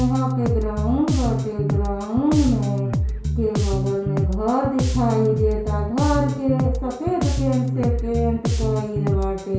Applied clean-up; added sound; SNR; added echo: none; Bass guitar; -1 dB; reverberation time 0.6 s.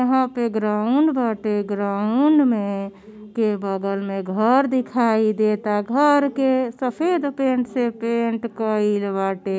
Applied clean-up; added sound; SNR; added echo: none; none; none; none.